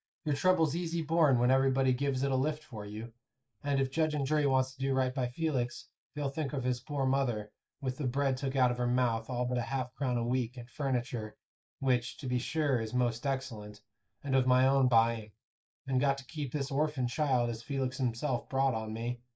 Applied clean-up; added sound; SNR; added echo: neural mask model Resemble Enhance denoiser.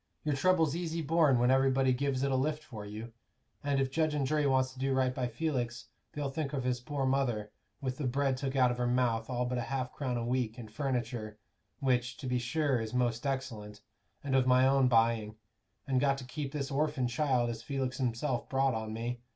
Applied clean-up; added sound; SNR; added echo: none; none; none; none.